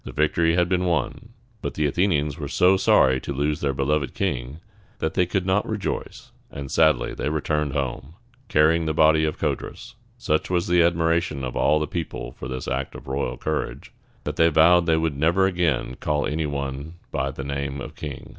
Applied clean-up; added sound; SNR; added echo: none; none; none; none.